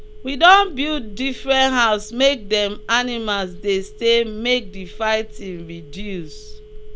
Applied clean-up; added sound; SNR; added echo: none; Telephone; 12 dB; none.